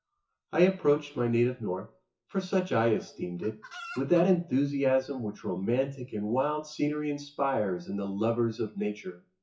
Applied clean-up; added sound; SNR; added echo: classical method WPE with log-MMSE.